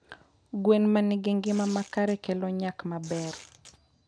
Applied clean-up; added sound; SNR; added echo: none; Tearing; 19 dB; none.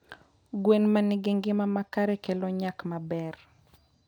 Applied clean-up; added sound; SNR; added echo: none; none; none; none.